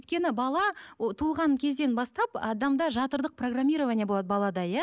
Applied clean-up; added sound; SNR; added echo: none; none; none; none.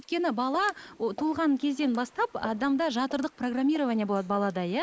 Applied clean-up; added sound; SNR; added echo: neural mask model Resemble Enhance denoiser.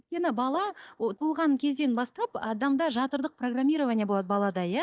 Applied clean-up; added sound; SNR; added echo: neural mask model DeepFilterNet 3.